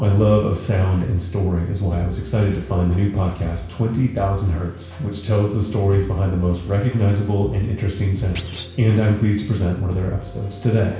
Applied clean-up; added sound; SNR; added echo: none; Thump, thud; 14 dB; reverberation time 0.7 s.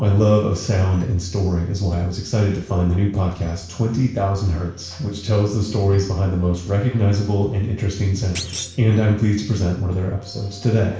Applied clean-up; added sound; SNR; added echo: neural separator model SepFormer DNS4.